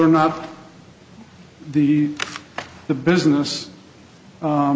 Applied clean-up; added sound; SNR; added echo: none; none; none; none.